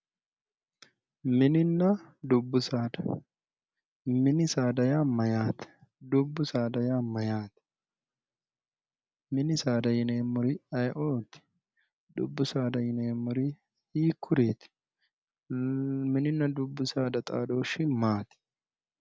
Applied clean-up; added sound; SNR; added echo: none; none; none; none.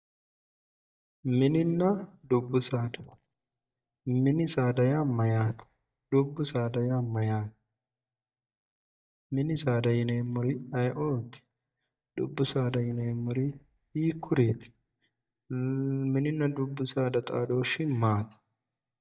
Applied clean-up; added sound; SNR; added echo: neural mask model DeepFilterNet 3.